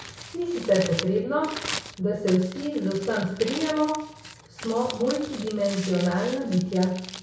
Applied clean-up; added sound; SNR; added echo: none; Crumpling, crinkling; 12 dB; reverberation time 0.6 s.